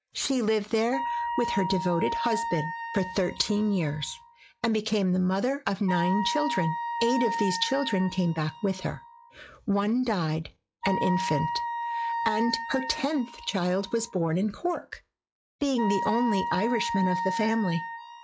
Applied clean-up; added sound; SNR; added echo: classical method log-MMSE.